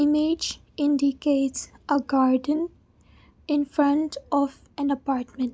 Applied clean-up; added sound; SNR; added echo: none; none; none; none.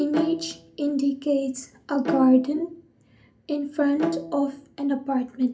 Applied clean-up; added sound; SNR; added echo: none; Bowed string instrument; 8 dB; reverberation time 0.3 s.